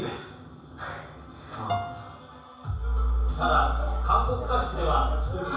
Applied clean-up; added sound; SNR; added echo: none; Piano; 13 dB; reverberation time 0.7 s.